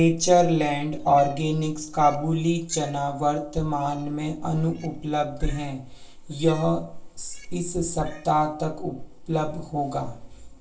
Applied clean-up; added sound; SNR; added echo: neural separator model SepFormer DNS4.